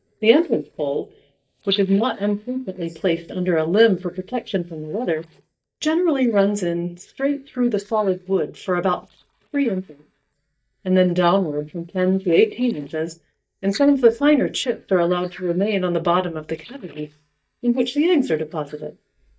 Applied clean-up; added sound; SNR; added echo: neural mask model DeepFilterNet 3.